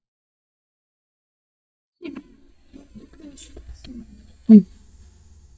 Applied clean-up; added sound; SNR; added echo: neural mask model DeepFilterNet 3.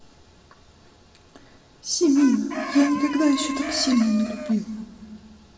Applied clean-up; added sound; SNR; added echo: none; Chicken, rooster; 10 dB; reverberation time 2.2 s.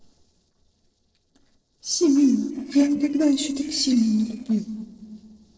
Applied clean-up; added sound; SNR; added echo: neural separator model SepFormer DNS4.